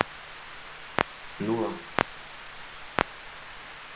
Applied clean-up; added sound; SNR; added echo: none; Clock; -4 dB; none.